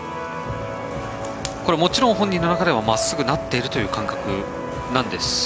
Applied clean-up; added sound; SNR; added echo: none; none; none; none.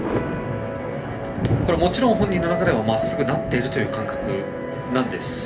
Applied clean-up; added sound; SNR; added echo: none; Thunder; 5 dB; reverberation time 0.3 s.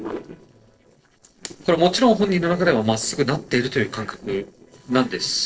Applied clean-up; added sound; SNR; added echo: neural separator model SepFormer DNS4.